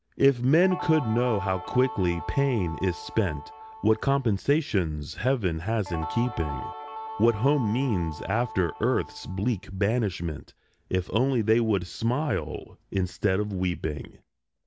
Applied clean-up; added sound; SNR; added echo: none; Guitar; 12 dB; none.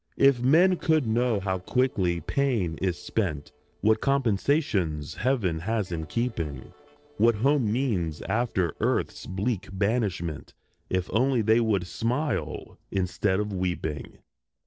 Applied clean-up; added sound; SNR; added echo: neural separator model SepFormer DNS4.